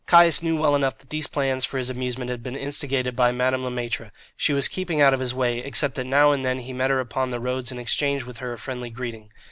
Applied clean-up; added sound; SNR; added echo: none; none; none; none.